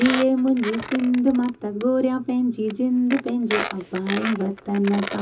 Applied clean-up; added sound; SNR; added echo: none; Squeak; 11 dB; reverberation time 0.2 s.